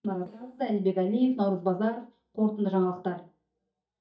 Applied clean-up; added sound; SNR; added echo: neural mask model DeepFilterNet 3.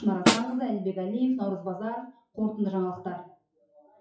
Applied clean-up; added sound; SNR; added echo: classical method WPE with log-MMSE.